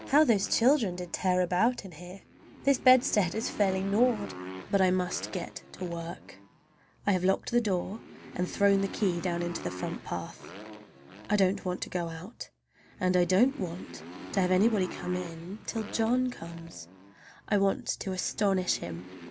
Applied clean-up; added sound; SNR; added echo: none; Motorcycle; 15 dB; none.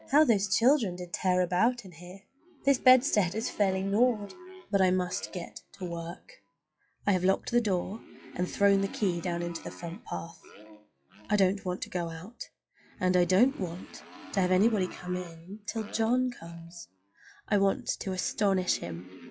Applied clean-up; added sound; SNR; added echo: classical method log-MMSE.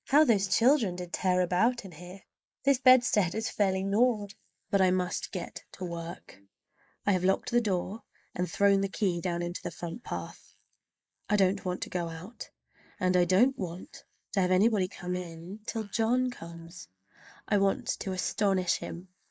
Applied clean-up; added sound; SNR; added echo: neural mask model Resemble Enhance denoiser.